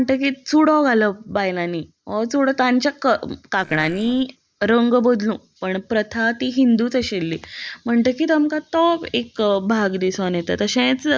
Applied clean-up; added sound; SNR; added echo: neural separator model SepFormer DNS4.